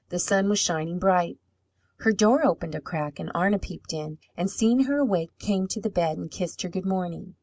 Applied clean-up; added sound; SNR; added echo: none; none; none; none.